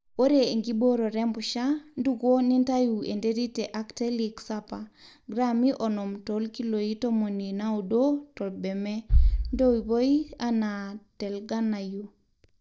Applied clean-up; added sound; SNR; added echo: neural mask model DeepFilterNet 3.